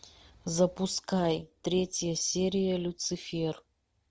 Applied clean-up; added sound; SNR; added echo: none; none; none; none.